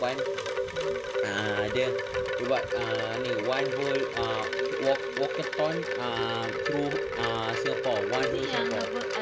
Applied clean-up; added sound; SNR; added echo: none; Wind chime; -1 dB; none.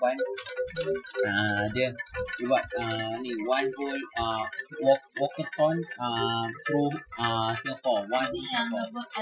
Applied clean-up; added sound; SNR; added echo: classical method Wiener filter.